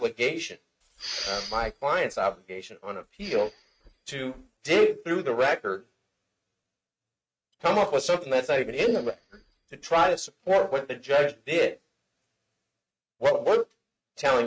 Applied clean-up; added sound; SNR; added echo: neural mask model RNNoise.